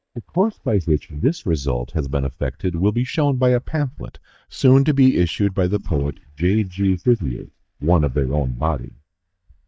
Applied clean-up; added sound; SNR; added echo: neural mask model DeepFilterNet 3.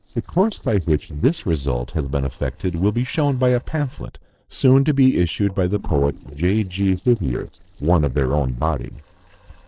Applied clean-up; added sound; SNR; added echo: neural separator model SepFormer DNS4.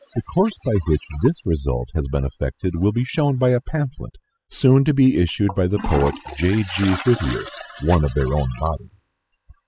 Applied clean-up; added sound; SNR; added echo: classical method spectral subtraction.